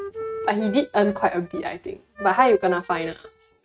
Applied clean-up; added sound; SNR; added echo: neural mask model RNNoise.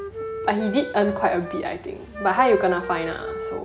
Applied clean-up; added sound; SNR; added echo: none; Wind instrument, woodwind instrument; 8 dB; none.